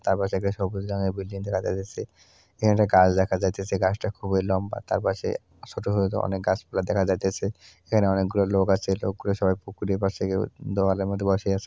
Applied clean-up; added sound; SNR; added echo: none; none; none; none.